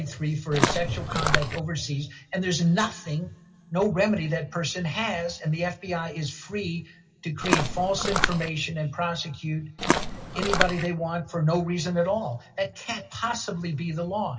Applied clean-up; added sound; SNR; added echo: none; Walk, footsteps; -2 dB; reverberation time 0.9 s.